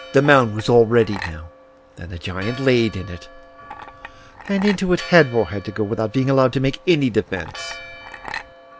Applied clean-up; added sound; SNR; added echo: none; Chink, clink + Church bell; 16 dB; none.